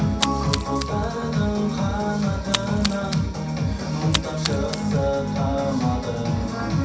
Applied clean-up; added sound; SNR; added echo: none; Splash, splatter; 8 dB; reverberation time 0.7 s.